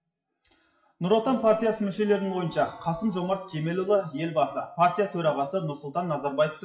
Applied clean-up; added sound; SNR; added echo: classical method WPE with log-MMSE.